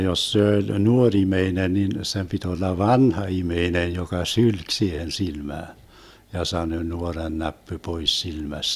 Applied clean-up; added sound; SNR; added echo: none; none; none; none.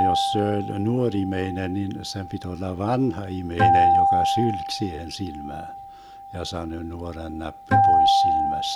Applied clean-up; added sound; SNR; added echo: none; Acoustic guitar; -4 dB; none.